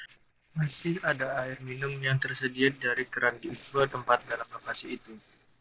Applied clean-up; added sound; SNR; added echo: neural separator model SepFormer DNS4.